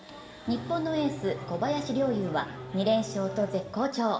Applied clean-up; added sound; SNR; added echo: none; Race car, auto racing / Engine starting; 11 dB; reverberation time 1.8 s.